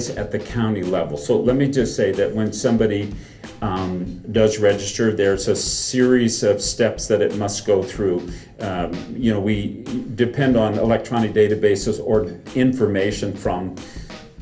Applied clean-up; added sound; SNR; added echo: none; Snare drum / Drum kit; 18 dB; reverberation time 0.3 s.